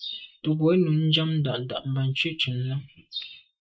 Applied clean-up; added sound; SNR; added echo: neural mask model Resemble Enhance denoiser.